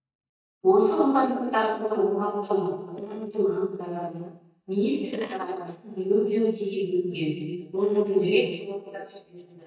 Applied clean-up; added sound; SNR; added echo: neural mask model DeepFilterNet 3.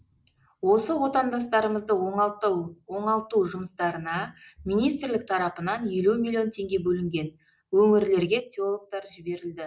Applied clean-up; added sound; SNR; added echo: none; none; none; none.